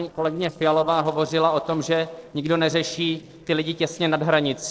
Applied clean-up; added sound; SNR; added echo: neural separator model SepFormer DNS4.